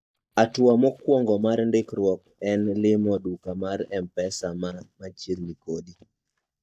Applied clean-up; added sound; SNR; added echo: neural mask model DeepFilterNet 3.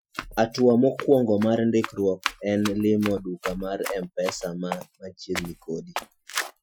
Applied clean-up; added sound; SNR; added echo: classical method Wiener filter.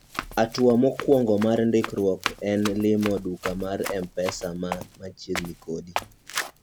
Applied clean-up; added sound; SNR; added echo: none; Run; 11 dB; none.